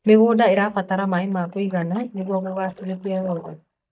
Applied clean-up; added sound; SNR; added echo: neural mask model DeepFilterNet 3.